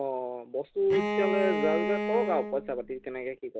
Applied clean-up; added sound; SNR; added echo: none; Bowed string instrument; 2 dB; none.